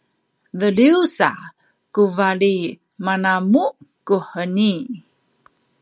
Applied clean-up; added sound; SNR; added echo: none; none; none; none.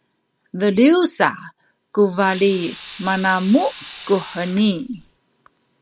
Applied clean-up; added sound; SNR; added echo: none; Sink (filling or washing) / Water tap, faucet; 18 dB; none.